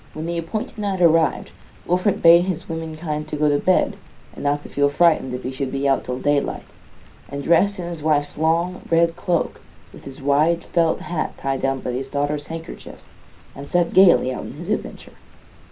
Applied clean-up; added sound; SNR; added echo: none; Rain; 19 dB; reverberation time 0.3 s.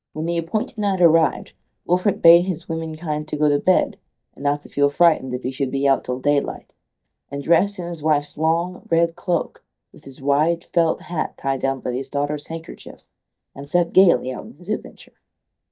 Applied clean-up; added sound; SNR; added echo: neural mask model DeepFilterNet 3.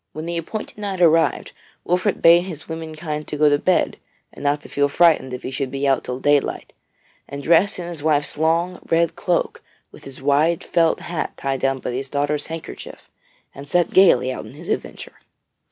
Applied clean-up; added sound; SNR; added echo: none; none; none; none.